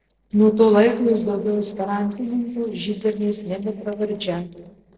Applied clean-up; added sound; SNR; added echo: neural separator model SepFormer DNS4.